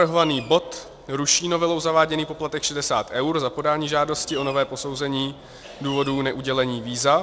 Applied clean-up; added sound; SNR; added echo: none; Fireworks; 14 dB; none.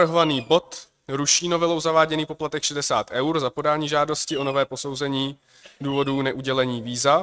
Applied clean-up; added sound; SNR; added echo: neural mask model RNNoise.